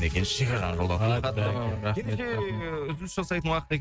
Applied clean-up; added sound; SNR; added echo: neural mask model RNNoise.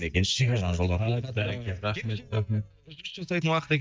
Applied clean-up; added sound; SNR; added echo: neural mask model DeepFilterNet 3.